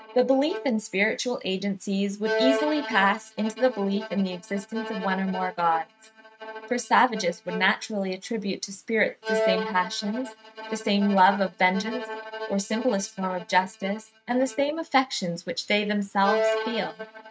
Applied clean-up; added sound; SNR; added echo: neural mask model RNNoise.